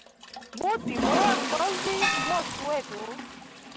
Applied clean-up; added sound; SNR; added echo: none; Toilet flush + Gong; 0 dB; none.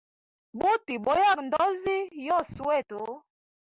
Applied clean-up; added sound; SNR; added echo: none; none; none; none.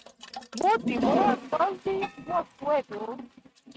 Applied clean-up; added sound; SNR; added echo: neural mask model RNNoise.